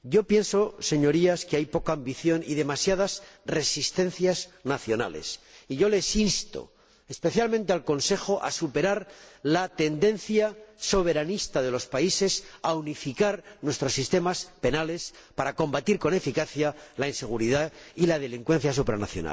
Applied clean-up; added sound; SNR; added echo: none; none; none; none.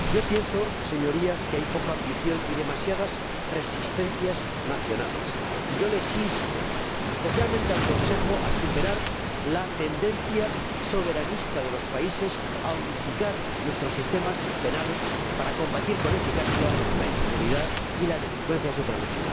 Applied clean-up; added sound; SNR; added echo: none; Waves, surf; -2 dB; none.